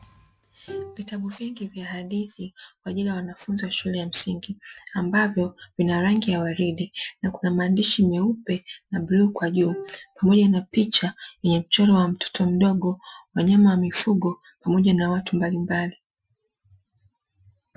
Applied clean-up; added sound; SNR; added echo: classical method Wiener filter.